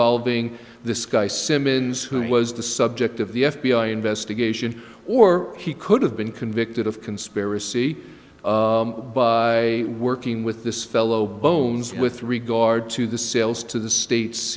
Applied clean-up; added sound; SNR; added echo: none; none; none; none.